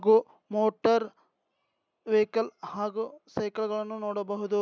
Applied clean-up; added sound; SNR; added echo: none; none; none; none.